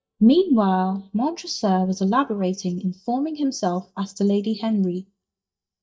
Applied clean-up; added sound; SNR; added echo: neural mask model DeepFilterNet 3.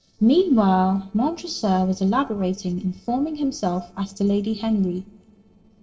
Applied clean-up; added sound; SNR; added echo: neural separator model SepFormer DNS4.